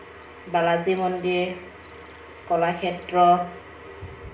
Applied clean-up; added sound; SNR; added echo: none; Insect; 16 dB; reverberation time 0.6 s.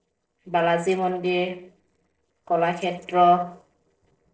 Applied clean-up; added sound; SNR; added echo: neural separator model SepFormer DNS4.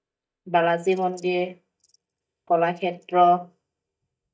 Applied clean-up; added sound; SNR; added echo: neural mask model DeepFilterNet 3.